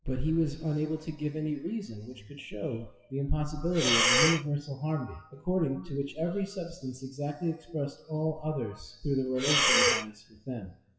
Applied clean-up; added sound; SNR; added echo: classical method WPE with log-MMSE.